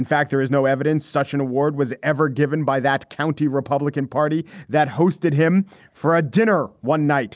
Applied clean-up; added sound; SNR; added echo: none; none; none; none.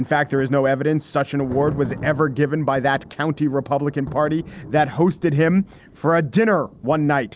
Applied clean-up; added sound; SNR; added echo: none; Thunder; 17 dB; none.